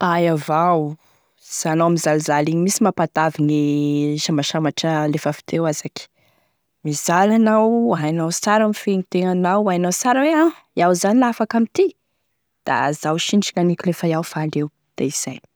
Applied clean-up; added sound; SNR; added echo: none; none; none; none.